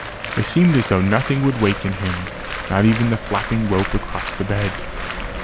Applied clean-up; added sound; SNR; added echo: none; Applause + Accelerating, revving, vroom; 8 dB; none.